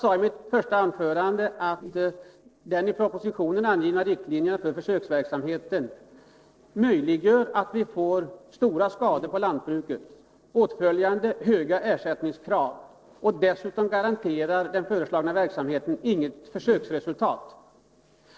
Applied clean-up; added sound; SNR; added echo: neural separator model SepFormer DNS4.